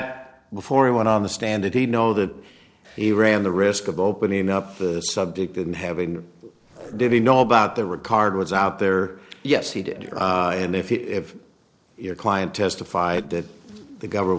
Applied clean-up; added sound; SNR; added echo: neural separator model SepFormer DNS4.